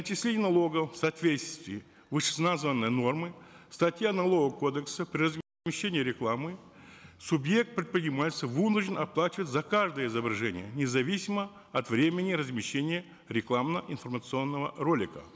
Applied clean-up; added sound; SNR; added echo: none; none; none; none.